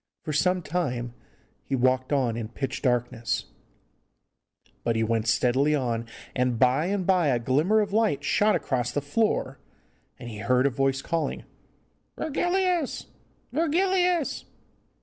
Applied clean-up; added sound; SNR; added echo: none; none; none; none.